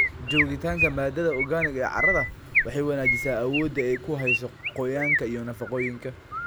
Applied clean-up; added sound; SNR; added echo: none; Chirp, tweet; 1 dB; none.